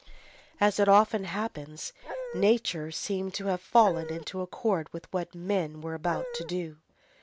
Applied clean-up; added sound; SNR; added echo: none; Dog; 7 dB; none.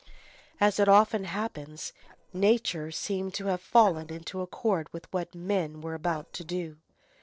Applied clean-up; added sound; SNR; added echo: neural separator model SepFormer DNS4.